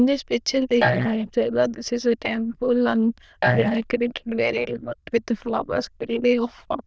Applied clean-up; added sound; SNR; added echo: neural diffusion model UNIVERSE++.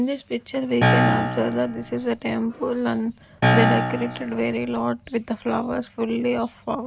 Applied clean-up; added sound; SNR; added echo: none; Piano; -3 dB; none.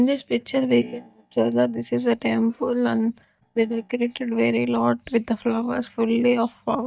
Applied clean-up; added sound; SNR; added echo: neural mask model DeepFilterNet 3.